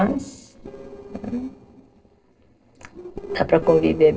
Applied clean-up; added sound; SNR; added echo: neural separator model SepFormer DNS4.